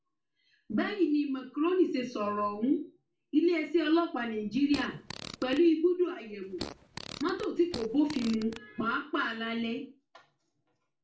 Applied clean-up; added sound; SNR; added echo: none; Fart; 13 dB; reverberation time 0.3 s.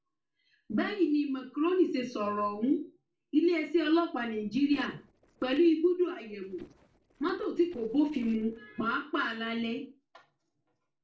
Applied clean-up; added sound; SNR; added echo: neural separator model SepFormer DNS4.